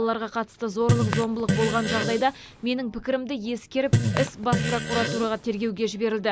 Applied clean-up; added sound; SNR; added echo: none; Fart; 0 dB; none.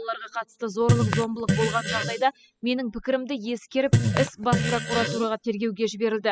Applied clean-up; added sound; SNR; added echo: classical method spectral subtraction.